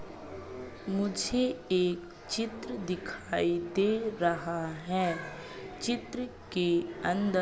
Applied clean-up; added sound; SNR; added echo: none; none; none; none.